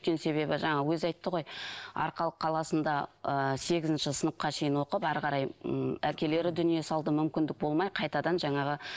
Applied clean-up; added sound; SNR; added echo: neural separator model SepFormer DNS4.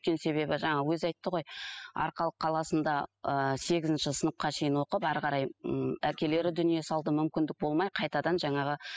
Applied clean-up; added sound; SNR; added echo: classical method spectral subtraction.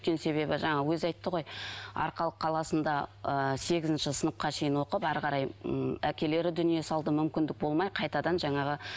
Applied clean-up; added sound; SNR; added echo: none; none; none; none.